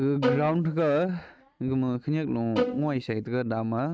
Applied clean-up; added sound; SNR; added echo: neural mask model RNNoise.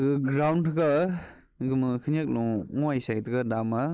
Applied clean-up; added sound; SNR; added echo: neural mask model Resemble Enhance denoiser.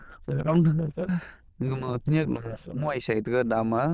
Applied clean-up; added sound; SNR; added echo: neural diffusion model UNIVERSE++.